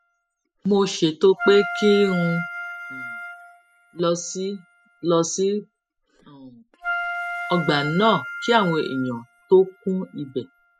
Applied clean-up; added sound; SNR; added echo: classical method spectral subtraction.